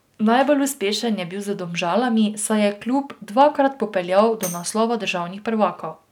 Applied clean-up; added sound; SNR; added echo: none; Tambourine; 18 dB; none.